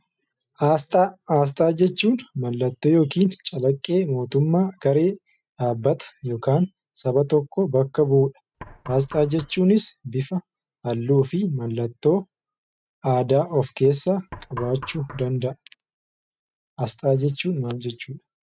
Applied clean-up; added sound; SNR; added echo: neural mask model RNNoise.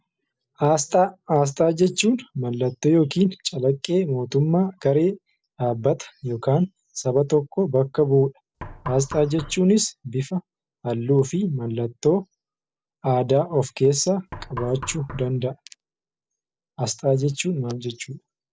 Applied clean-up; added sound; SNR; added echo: neural separator model SepFormer DNS4.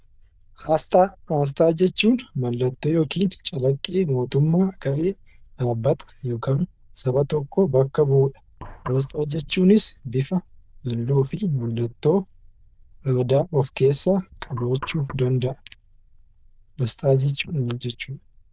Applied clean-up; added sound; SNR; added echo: neural diffusion model UNIVERSE++.